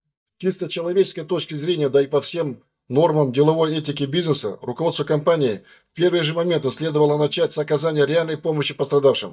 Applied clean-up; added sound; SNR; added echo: neural mask model DeepFilterNet 3.